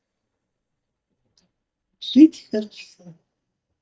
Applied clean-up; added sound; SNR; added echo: neural mask model DeepFilterNet 3.